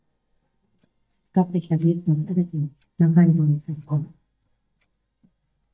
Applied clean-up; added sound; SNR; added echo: neural mask model DeepFilterNet 3.